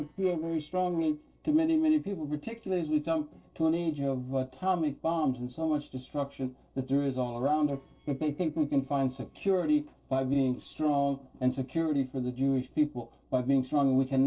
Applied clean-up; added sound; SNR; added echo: neural separator model SepFormer DNS4.